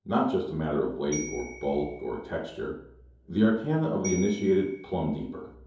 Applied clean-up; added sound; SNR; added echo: none; Bell; 15 dB; reverberation time 2.8 s.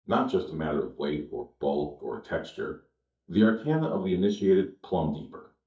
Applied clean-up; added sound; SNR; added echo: neural mask model DeepFilterNet 3.